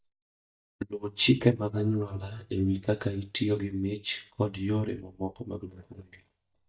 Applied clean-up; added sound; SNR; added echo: neural mask model DeepFilterNet 3.